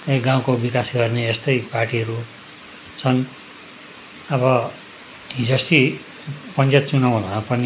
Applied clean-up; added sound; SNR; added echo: none; none; none; none.